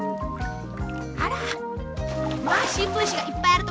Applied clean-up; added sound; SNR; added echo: none; none; none; none.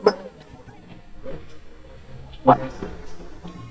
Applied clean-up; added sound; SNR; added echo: neural mask model DeepFilterNet 3.